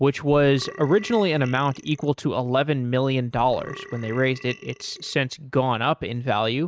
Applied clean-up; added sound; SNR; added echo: neural mask model RNNoise.